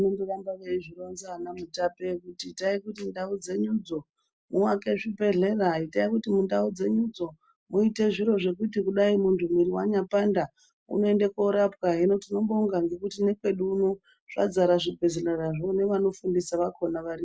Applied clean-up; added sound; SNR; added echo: none; none; none; none.